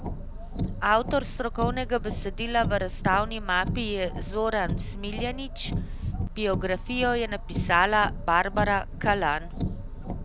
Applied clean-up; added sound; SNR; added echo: none; Car; 4 dB; none.